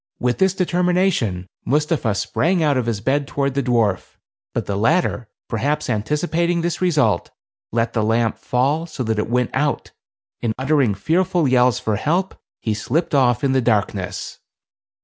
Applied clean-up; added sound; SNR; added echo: none; none; none; none.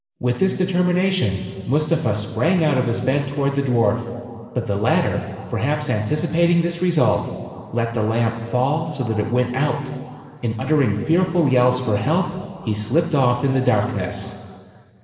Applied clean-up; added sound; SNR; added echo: none; none; none; reverberation time 2.2 s.